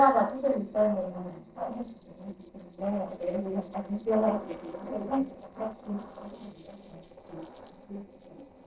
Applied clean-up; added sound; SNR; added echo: neural separator model SepFormer DNS4.